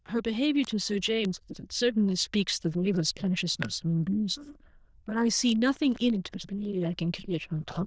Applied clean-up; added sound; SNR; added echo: neural diffusion model UNIVERSE++.